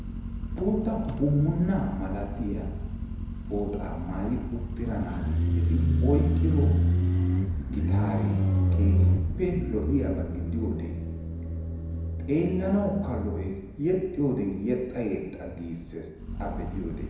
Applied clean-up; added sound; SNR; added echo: none; Motorcycle; -2 dB; reverberation time 1.0 s.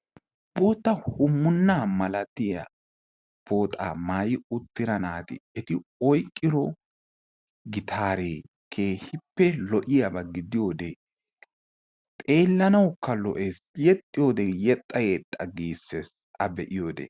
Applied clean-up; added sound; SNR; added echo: none; none; none; none.